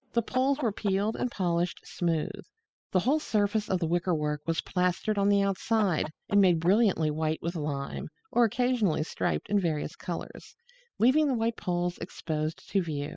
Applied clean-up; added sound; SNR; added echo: classical method spectral subtraction.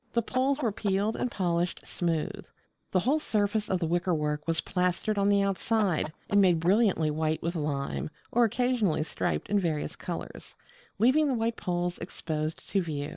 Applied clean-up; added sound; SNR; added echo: neural mask model Resemble Enhance denoiser.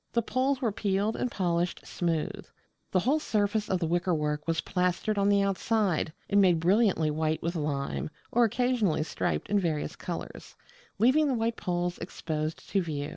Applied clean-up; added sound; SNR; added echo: none; none; none; none.